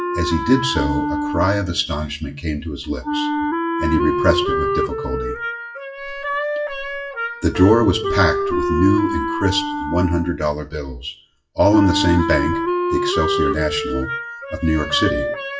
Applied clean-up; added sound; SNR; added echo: classical method WPE with log-MMSE.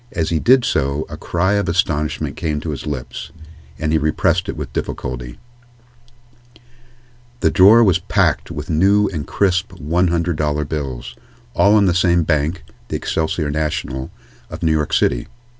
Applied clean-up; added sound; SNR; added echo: none; none; none; none.